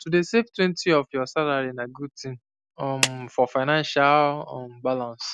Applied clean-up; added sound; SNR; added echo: none; Clapping; 7 dB; none.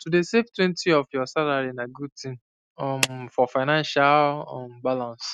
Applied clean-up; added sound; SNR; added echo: neural mask model RNNoise.